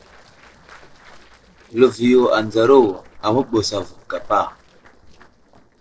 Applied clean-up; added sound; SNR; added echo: neural separator model SepFormer DNS4.